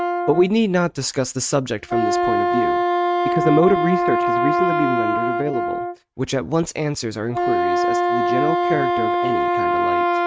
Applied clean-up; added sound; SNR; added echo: neural mask model RNNoise.